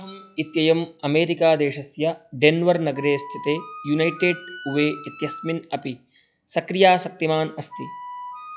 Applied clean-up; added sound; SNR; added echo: classical method log-MMSE.